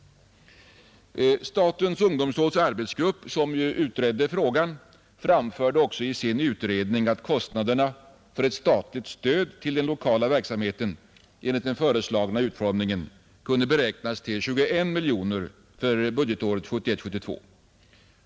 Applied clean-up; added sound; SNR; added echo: none; none; none; none.